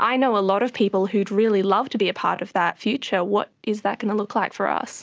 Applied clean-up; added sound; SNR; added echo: none; none; none; none.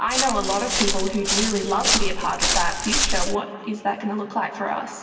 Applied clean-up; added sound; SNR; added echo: none; Walk, footsteps; -3 dB; reverberation time 2.6 s.